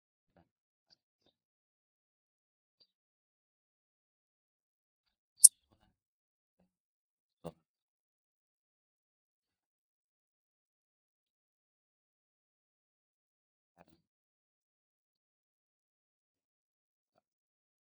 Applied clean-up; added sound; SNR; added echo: neural mask model DeepFilterNet 3.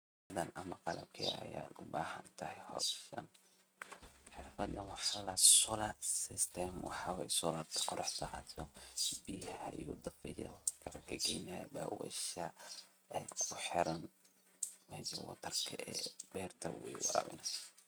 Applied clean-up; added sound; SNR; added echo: neural mask model RNNoise.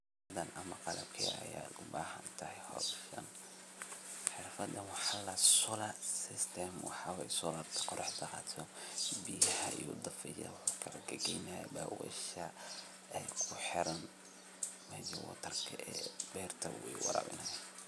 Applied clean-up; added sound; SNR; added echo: none; none; none; none.